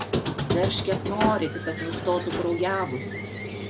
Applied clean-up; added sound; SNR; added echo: none; Squeak; 1 dB; none.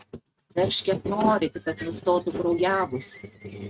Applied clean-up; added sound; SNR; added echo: neural mask model RNNoise.